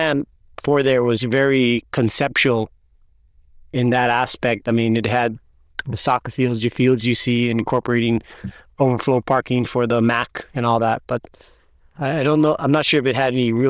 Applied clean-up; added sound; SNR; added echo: neural diffusion model UNIVERSE++.